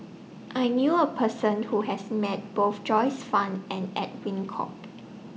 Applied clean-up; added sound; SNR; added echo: none; none; none; none.